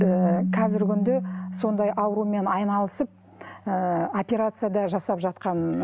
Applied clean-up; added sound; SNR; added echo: none; Keyboard (musical); 5 dB; none.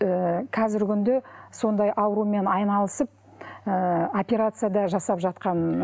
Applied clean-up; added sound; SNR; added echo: none; none; none; none.